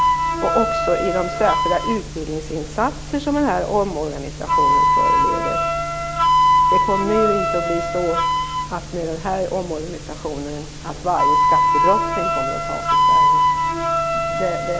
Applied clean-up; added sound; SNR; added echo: none; Wind instrument, woodwind instrument; -4 dB; none.